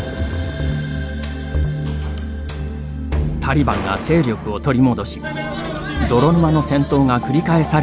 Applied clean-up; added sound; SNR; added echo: none; none; none; none.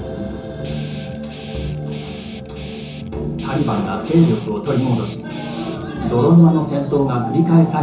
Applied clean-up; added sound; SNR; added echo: none; Guitar; 19 dB; reverberation time 0.6 s.